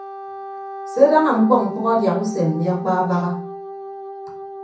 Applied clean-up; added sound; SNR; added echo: none; Wind instrument, woodwind instrument; 12 dB; reverberation time 0.6 s.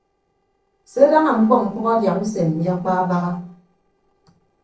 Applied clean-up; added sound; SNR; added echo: neural separator model SepFormer DNS4.